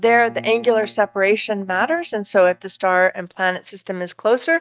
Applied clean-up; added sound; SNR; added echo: neural mask model DeepFilterNet 3.